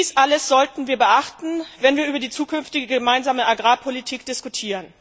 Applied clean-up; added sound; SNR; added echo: none; none; none; none.